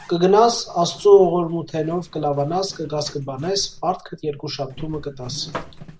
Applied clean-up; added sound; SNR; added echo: none; Zipper (clothing); 19 dB; none.